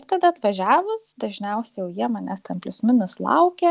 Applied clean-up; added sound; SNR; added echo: none; none; none; none.